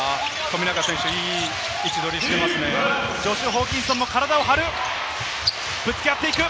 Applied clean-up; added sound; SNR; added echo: none; none; none; none.